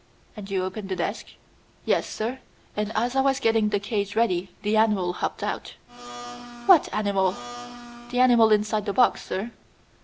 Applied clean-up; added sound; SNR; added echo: none; Domestic sounds, home sounds; 13 dB; none.